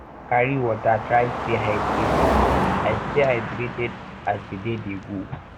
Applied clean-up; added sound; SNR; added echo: none; Car passing by; 1 dB; none.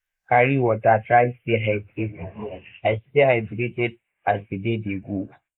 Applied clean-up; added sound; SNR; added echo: neural mask model Resemble Enhance denoiser.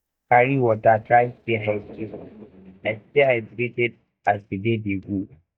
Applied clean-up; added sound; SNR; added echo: neural mask model DeepFilterNet 3.